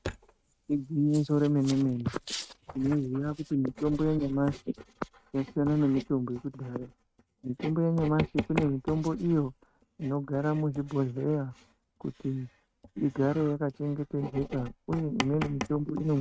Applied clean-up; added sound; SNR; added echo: neural mask model RNNoise.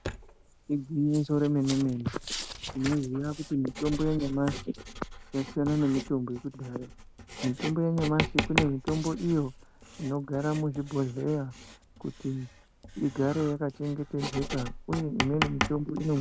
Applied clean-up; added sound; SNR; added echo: none; Writing; 8 dB; none.